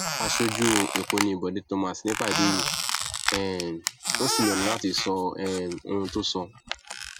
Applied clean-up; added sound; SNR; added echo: none; Squeak; 2 dB; none.